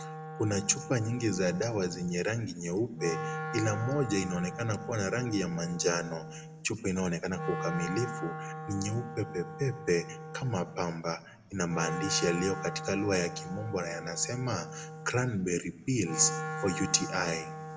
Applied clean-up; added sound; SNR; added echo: none; Wind instrument, woodwind instrument; 8 dB; reverberation time 0.7 s.